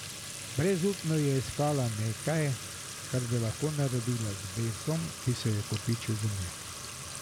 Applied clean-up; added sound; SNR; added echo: none; Fill (with liquid) / Trickle, dribble / Sink (filling or washing); 9 dB; none.